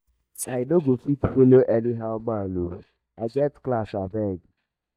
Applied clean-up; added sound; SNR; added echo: neural mask model DeepFilterNet 3.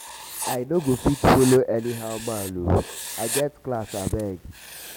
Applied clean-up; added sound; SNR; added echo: none; Writing; 12 dB; none.